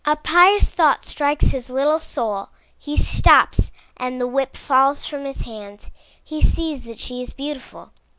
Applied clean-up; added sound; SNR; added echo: none; none; none; none.